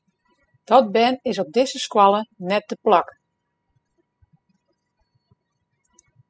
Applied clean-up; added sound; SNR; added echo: classical method spectral subtraction.